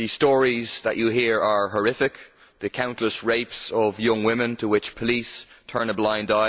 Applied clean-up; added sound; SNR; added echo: none; none; none; none.